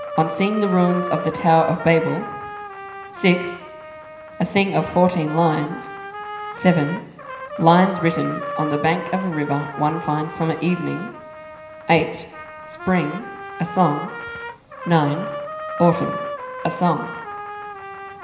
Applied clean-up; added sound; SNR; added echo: none; Trumpet; 10 dB; reverberation time 0.9 s.